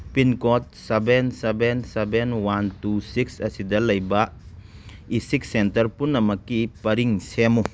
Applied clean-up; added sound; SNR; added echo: none; none; none; none.